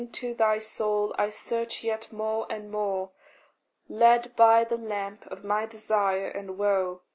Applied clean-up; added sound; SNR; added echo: none; none; none; none.